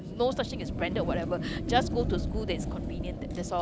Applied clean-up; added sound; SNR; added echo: none; Fire; 1 dB; none.